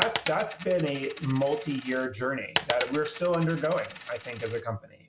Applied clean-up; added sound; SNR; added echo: none; Coin (dropping); 8 dB; none.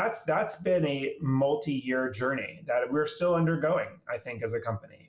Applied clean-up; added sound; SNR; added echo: none; none; none; none.